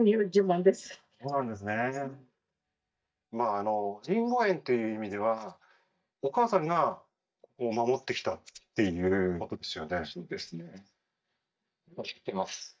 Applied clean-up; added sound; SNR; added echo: neural mask model DeepFilterNet 3.